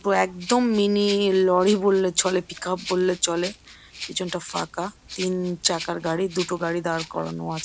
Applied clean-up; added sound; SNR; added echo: none; Rattle (instrument); 16 dB; none.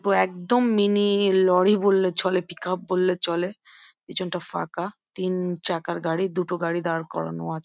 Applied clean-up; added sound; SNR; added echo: none; none; none; none.